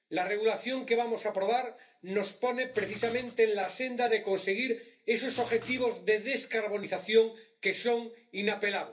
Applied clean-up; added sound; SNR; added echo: none; Writing; 19 dB; reverberation time 0.3 s.